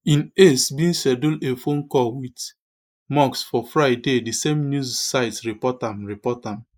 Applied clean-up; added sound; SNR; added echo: neural mask model Resemble Enhance denoiser.